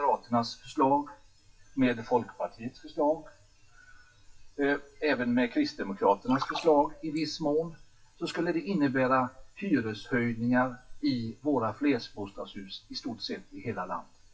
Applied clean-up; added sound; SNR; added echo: classical method WPE with log-MMSE.